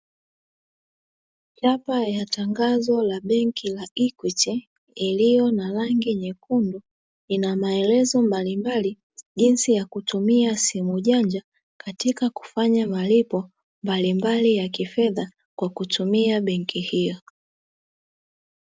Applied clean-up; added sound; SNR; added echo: none; none; none; none.